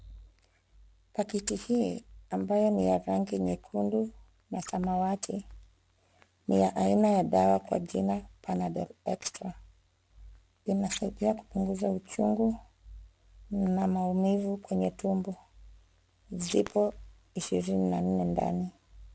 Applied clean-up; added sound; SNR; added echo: none; none; none; none.